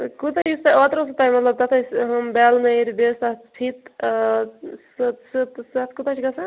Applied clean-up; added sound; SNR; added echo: none; none; none; none.